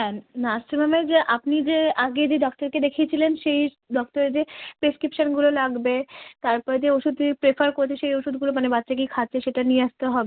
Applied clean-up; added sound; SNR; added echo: none; none; none; none.